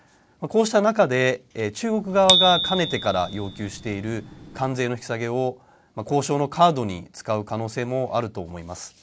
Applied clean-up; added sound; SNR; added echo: none; Bicycle bell; 3 dB; none.